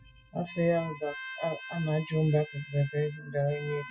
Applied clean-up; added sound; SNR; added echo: classical method spectral subtraction.